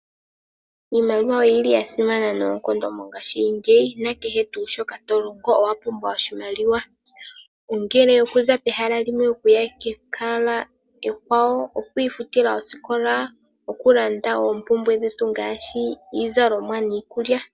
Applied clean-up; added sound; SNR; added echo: none; none; none; none.